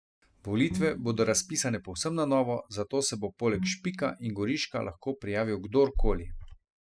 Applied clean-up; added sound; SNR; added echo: classical method spectral subtraction.